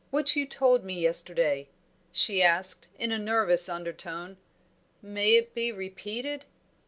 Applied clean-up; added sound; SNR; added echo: none; none; none; none.